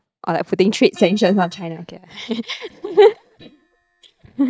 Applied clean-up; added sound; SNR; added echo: neural mask model DeepFilterNet 3.